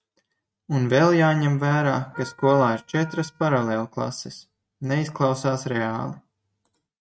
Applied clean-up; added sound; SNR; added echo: neural mask model RNNoise.